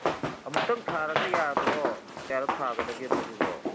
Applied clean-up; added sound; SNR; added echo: none; Run; -2 dB; none.